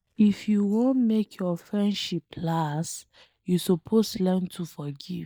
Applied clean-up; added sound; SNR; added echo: neural mask model DeepFilterNet 3.